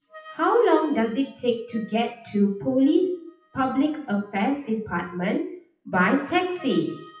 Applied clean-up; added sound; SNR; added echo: classical method WPE with log-MMSE.